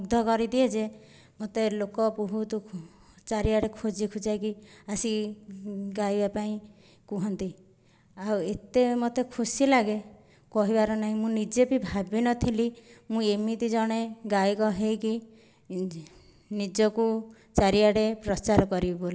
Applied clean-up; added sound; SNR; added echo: none; none; none; none.